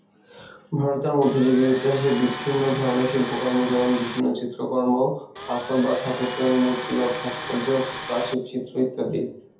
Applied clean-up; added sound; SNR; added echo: none; Tools; 9 dB; reverberation time 0.5 s.